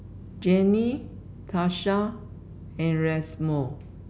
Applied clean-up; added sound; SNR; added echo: none; none; none; none.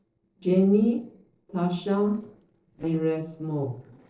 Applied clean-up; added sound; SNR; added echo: neural separator model SepFormer DNS4.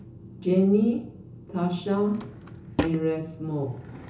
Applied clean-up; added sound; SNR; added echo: none; Drawer open or close / Wood; 12 dB; reverberation time 0.8 s.